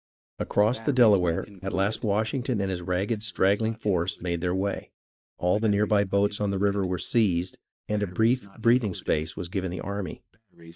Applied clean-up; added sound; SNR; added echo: neural mask model DeepFilterNet 3.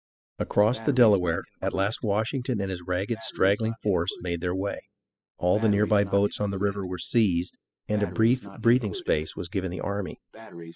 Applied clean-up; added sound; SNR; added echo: classical method spectral subtraction.